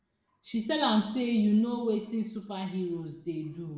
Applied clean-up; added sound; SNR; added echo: none; none; none; reverberation time 0.8 s.